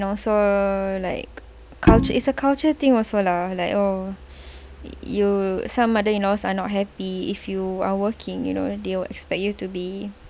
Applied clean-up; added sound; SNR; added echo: none; Bowed string instrument; -2 dB; none.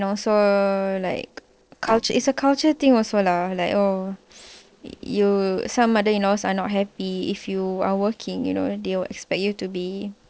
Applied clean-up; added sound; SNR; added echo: neural separator model SepFormer DNS4.